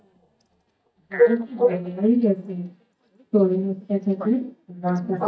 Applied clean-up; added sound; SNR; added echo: neural mask model DeepFilterNet 3.